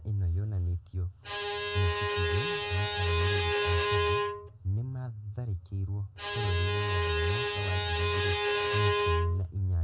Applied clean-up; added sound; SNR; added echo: none; Bowed string instrument; -1 dB; none.